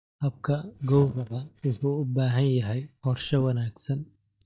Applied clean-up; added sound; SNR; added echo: neural mask model DeepFilterNet 3.